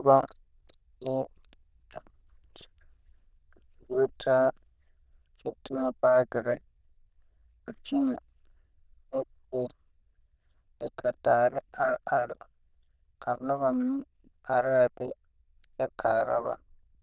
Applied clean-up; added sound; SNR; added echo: neural diffusion model UNIVERSE++.